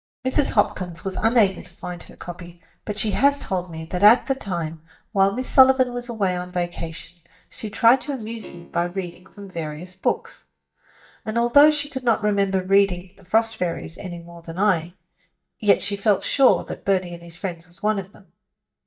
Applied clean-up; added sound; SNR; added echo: neural mask model DeepFilterNet 3.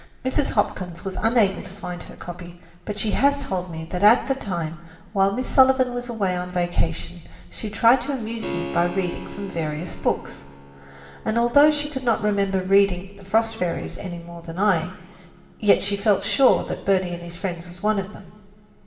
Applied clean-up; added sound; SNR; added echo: none; Keyboard (musical); 19 dB; reverberation time 2.3 s.